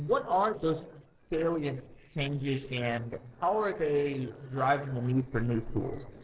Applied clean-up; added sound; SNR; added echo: neural separator model SepFormer DNS4.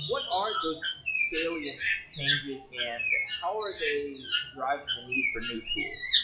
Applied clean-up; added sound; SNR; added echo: classical method WPE with log-MMSE.